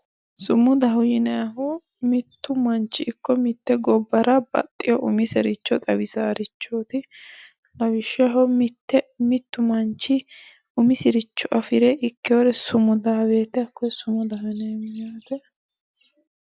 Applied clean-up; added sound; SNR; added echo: none; none; none; none.